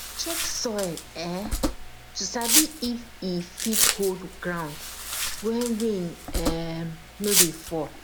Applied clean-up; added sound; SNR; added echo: none; Domestic sounds, home sounds; -2 dB; none.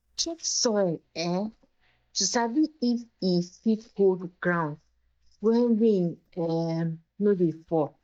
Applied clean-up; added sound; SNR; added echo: neural mask model DeepFilterNet 3.